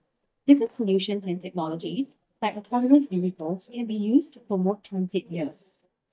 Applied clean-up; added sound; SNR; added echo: neural mask model DeepFilterNet 3.